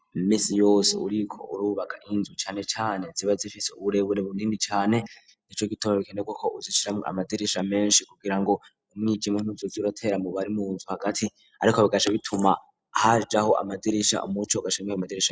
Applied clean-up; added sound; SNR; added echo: none; none; none; none.